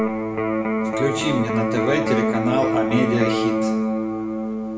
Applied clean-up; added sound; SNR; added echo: none; Electric guitar; -3 dB; reverberation time 0.6 s.